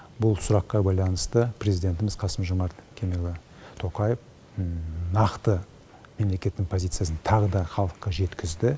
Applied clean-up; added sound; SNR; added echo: none; none; none; none.